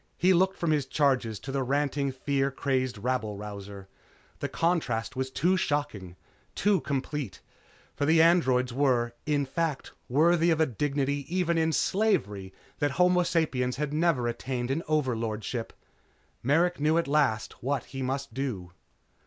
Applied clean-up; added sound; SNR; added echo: none; none; none; none.